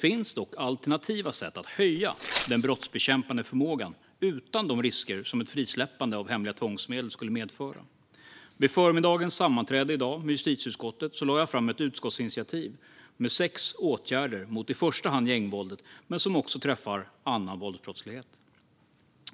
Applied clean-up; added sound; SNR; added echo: none; Tearing; 8 dB; none.